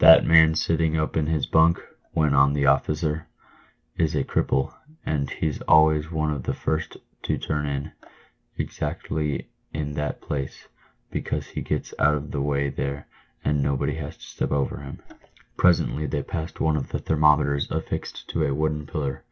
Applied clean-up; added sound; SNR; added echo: none; none; none; none.